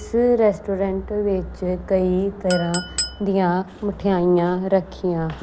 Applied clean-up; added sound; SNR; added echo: none; Chink, clink; 14 dB; none.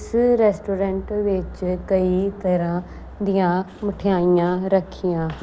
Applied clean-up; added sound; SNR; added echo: none; none; none; none.